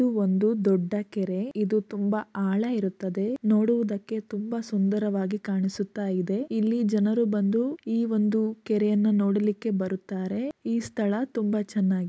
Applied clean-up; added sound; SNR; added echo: none; none; none; none.